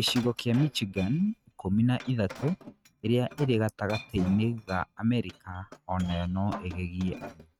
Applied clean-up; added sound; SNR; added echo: neural mask model RNNoise.